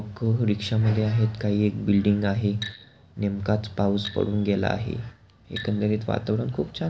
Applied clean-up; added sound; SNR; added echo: none; Glass; 19 dB; none.